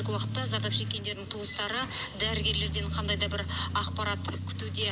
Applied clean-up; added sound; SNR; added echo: none; Truck; 3 dB; none.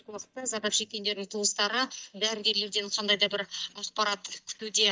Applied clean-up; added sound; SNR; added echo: neural mask model DeepFilterNet 3.